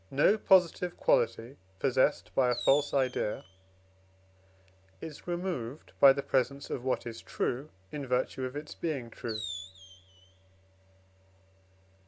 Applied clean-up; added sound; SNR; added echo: none; Fireworks; 12 dB; none.